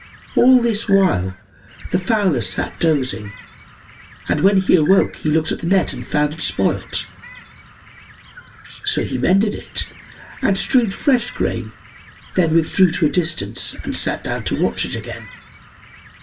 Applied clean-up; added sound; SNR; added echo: none; Bird; 19 dB; reverberation time 0.1 s.